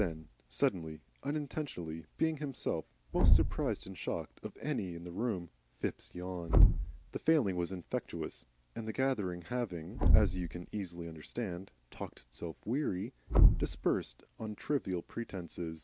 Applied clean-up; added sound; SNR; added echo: none; Thump, thud; -3 dB; none.